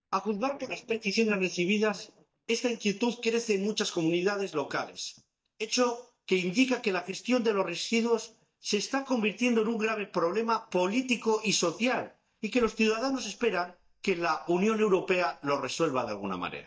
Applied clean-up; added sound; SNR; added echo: neural mask model DeepFilterNet 3.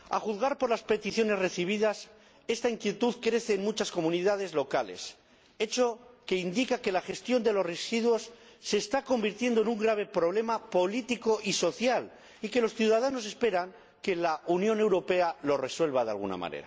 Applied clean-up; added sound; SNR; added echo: none; none; none; none.